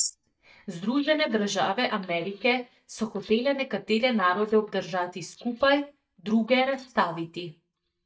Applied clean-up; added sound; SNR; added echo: neural mask model DeepFilterNet 3.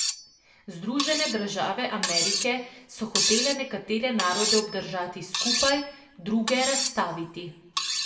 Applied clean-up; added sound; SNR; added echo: none; Cutlery, silverware; 1 dB; reverberation time 0.6 s.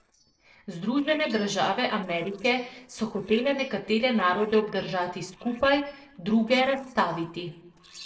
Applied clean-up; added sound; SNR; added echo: neural separator model SepFormer DNS4.